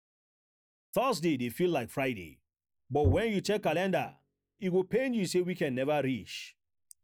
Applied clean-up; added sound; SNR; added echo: neural mask model DeepFilterNet 3.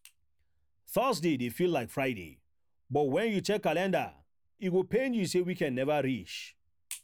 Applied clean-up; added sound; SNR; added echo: none; none; none; none.